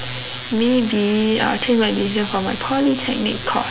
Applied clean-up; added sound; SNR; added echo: none; none; none; none.